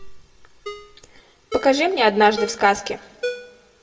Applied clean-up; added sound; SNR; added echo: none; Ringtone; 13 dB; reverberation time 1.0 s.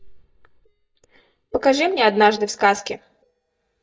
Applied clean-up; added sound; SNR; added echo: neural mask model DeepFilterNet 3.